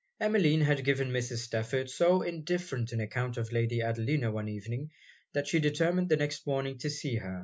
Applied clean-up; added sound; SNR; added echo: none; none; none; none.